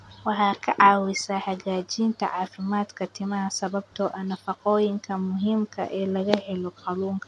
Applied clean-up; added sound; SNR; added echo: none; none; none; none.